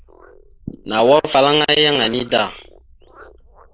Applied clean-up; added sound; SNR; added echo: neural mask model Resemble Enhance denoiser.